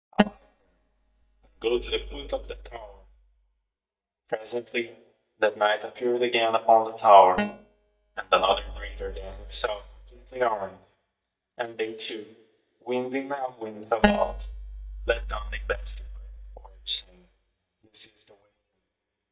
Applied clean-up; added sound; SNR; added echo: neural mask model DeepFilterNet 3.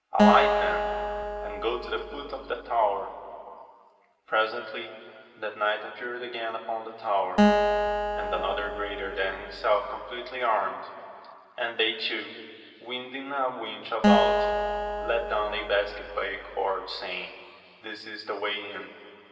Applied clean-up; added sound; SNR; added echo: none; Acoustic guitar; -2 dB; reverberation time 2.4 s.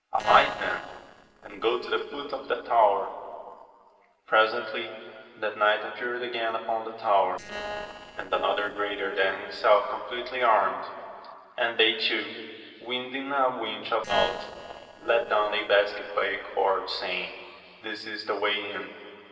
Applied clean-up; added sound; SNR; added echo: neural separator model SepFormer DNS4.